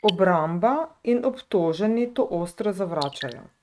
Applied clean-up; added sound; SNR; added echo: neural mask model RNNoise.